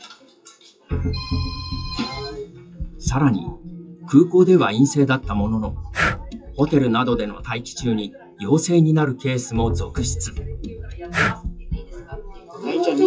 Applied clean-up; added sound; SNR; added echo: classical method WPE with log-MMSE.